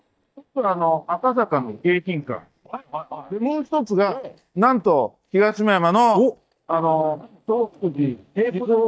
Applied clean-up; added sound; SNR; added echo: neural mask model DeepFilterNet 3.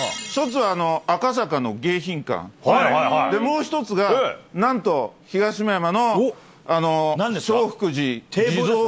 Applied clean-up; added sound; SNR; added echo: none; none; none; none.